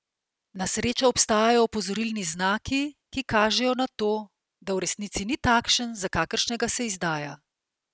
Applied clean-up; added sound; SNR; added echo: none; none; none; none.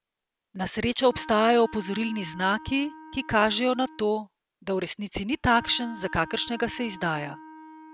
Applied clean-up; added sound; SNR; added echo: none; Wind instrument, woodwind instrument; 19 dB; none.